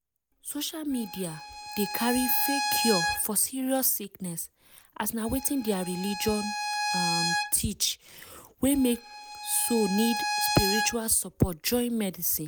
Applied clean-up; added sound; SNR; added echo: none; Bowed string instrument; 4 dB; none.